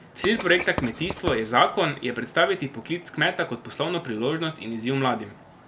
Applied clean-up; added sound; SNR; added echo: none; Writing; 11 dB; none.